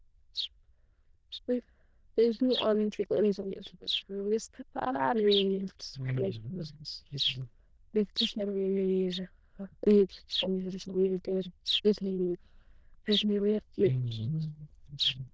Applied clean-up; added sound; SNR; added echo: neural diffusion model UNIVERSE++.